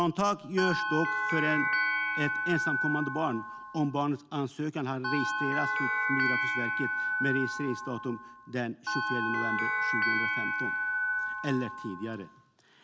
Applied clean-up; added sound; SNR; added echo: none; Bell; -2 dB; none.